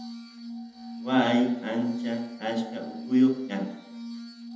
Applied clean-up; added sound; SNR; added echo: none; Glass; 12 dB; reverberation time 0.9 s.